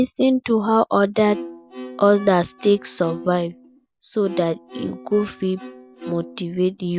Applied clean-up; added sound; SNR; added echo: none; Bowed string instrument; 16 dB; none.